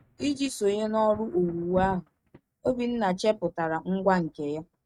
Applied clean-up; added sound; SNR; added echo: neural mask model RNNoise.